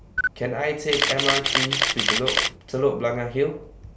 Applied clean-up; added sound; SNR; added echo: none; Camera; -3 dB; none.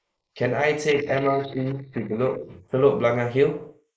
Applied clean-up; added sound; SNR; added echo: neural mask model Resemble Enhance denoiser.